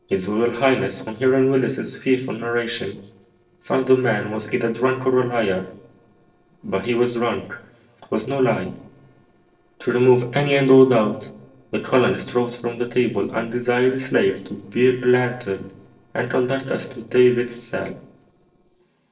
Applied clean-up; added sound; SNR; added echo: neural separator model SepFormer DNS4.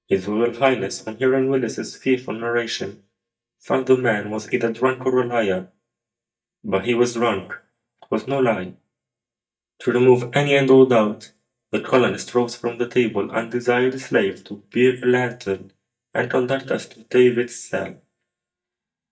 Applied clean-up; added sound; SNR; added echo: neural mask model DeepFilterNet 3.